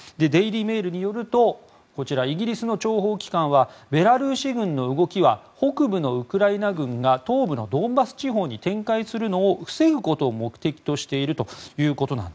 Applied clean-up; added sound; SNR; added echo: none; none; none; none.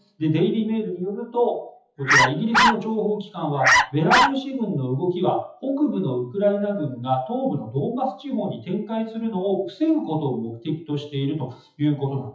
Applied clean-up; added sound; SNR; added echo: classical method WPE with log-MMSE.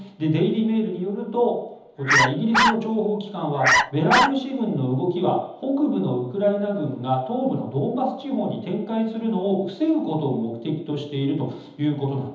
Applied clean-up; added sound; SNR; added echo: none; Bark; -3 dB; reverberation time 1.3 s.